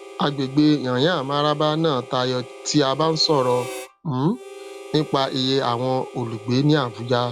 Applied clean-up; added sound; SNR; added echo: none; Harmonica; 16 dB; none.